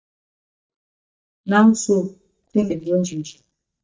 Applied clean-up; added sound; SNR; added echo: neural mask model DeepFilterNet 3.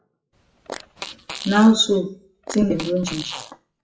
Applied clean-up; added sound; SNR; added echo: classical method WPE with log-MMSE.